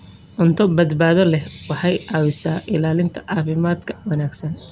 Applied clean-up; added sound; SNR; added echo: none; none; none; none.